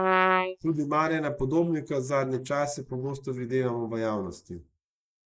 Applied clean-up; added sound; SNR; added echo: neural mask model Resemble Enhance denoiser.